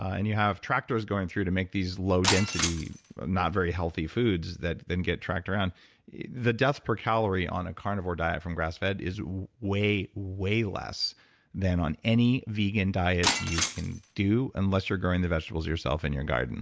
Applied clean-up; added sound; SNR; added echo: none; Shatter; 4 dB; none.